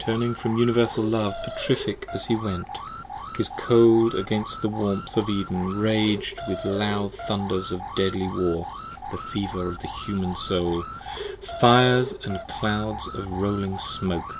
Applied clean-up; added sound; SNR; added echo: none; Alarm; 11 dB; none.